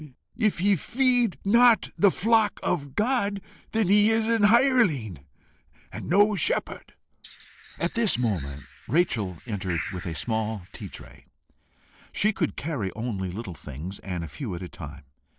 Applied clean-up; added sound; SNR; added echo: neural separator model SepFormer DNS4.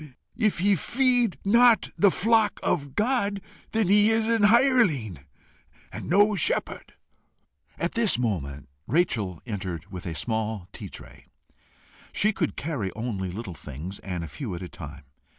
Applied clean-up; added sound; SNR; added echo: none; none; none; none.